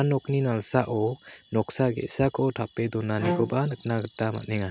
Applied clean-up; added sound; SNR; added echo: none; Bowed string instrument; 6 dB; none.